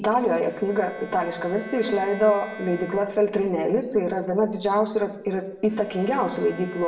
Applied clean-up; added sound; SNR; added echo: none; Bowed string instrument; 18 dB; reverberation time 0.7 s.